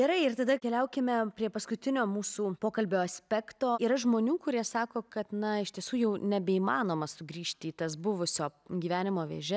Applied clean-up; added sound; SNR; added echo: none; none; none; none.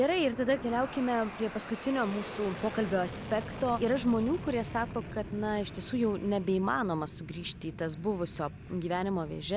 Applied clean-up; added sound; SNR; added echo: none; Fixed-wing aircraft, airplane; 11 dB; none.